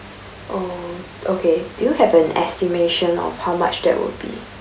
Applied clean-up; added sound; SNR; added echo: none; none; none; none.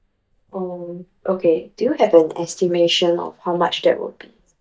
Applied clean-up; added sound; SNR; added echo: neural mask model DeepFilterNet 3.